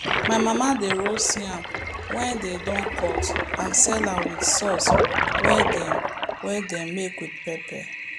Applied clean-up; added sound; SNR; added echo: none; Toilet flush; -1 dB; none.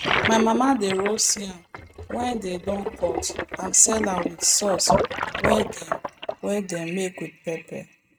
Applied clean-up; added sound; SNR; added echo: neural mask model RNNoise.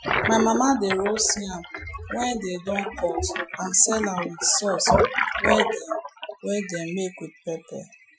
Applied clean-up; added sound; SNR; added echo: classical method Wiener filter.